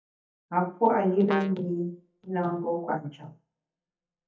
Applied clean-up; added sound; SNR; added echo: neural mask model DeepFilterNet 3.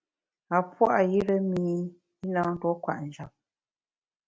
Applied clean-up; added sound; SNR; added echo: none; none; none; none.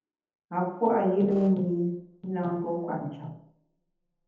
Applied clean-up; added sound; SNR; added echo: neural separator model SepFormer DNS4.